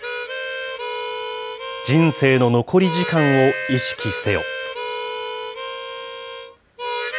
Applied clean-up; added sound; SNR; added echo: none; Harmonica; 6 dB; none.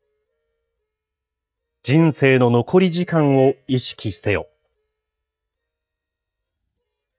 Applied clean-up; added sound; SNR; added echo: neural mask model DeepFilterNet 3.